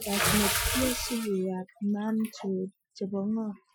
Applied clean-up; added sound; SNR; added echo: classical method Wiener filter.